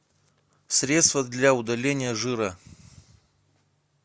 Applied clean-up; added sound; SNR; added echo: none; none; none; none.